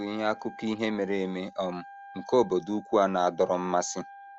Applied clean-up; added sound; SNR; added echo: none; Wind instrument, woodwind instrument; 19 dB; none.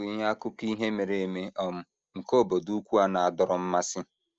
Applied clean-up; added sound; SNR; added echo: none; none; none; none.